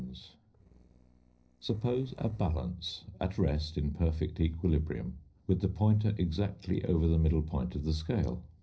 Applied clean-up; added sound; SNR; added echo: neural separator model SepFormer DNS4.